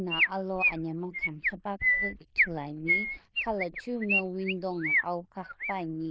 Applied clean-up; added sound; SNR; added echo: neural diffusion model UNIVERSE++.